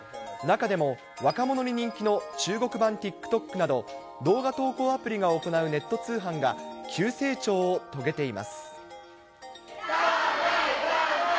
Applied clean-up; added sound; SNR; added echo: none; none; none; none.